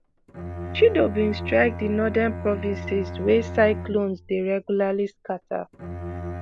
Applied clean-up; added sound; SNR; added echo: none; Bowed string instrument; 10 dB; none.